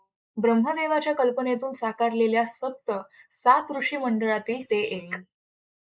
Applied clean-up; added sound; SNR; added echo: neural mask model Resemble Enhance denoiser.